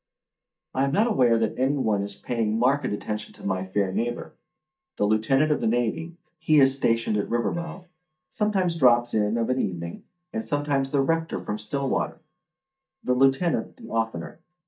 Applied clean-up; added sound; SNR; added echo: neural mask model DeepFilterNet 3.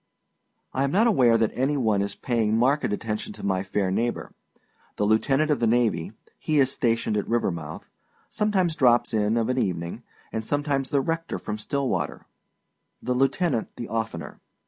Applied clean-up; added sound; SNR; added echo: none; none; none; none.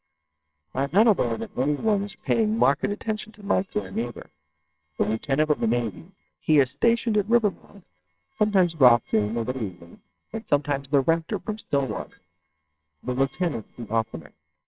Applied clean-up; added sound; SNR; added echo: neural separator model SepFormer WHAMR!.